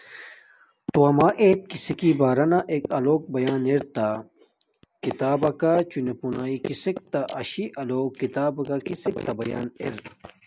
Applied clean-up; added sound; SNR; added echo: none; none; none; none.